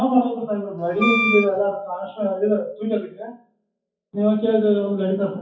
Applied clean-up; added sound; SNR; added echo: classical method WPE with log-MMSE.